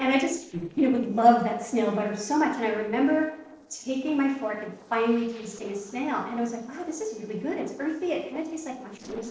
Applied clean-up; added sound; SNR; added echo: neural separator model SepFormer DNS4.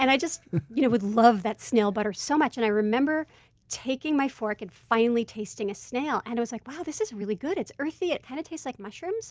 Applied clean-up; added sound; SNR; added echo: none; none; none; none.